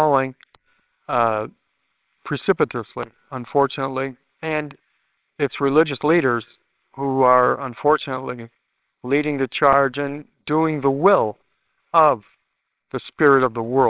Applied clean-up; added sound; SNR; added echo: neural separator model SepFormer WHAMR!.